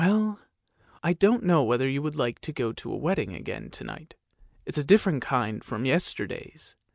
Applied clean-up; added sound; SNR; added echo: none; none; none; none.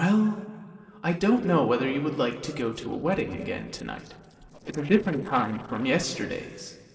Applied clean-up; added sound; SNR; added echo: neural separator model SepFormer DNS4.